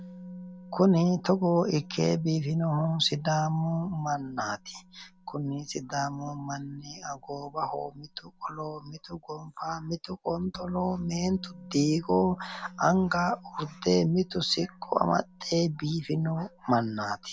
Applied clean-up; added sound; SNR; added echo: none; Musical instrument; 20 dB; none.